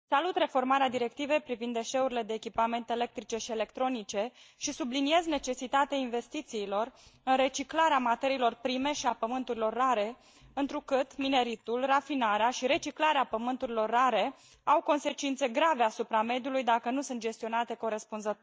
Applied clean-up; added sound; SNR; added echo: neural mask model DeepFilterNet 3.